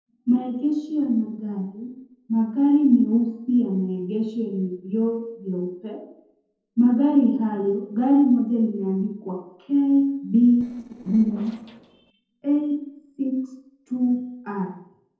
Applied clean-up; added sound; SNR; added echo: neural separator model SepFormer DNS4.